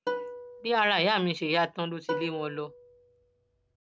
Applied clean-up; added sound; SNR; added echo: none; Plucked string instrument; 9 dB; none.